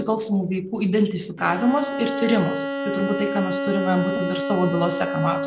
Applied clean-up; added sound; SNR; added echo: none; Bowed string instrument; 4 dB; none.